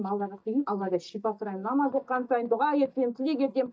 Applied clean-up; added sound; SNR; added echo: neural mask model DeepFilterNet 3.